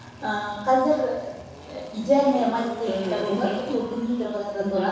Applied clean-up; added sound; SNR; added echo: none; Engine; 17 dB; reverberation time 1.1 s.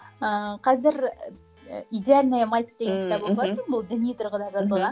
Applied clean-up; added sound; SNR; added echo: none; none; none; none.